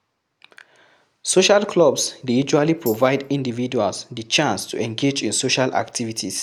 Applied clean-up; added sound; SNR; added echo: none; Tambourine; 20 dB; none.